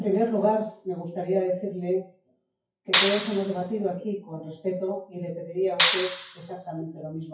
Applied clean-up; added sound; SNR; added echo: classical method WPE with log-MMSE.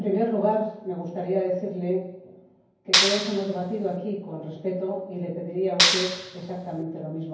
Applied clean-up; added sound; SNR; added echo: none; Clapping; -3 dB; reverberation time 0.9 s.